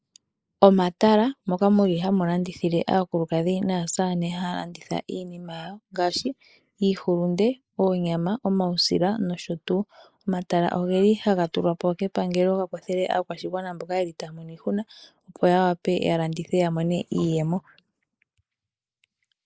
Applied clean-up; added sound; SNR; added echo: neural mask model Resemble Enhance denoiser.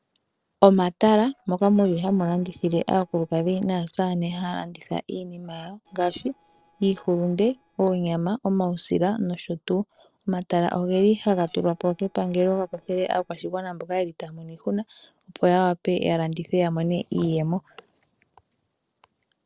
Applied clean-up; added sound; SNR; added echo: neural separator model SepFormer DNS4.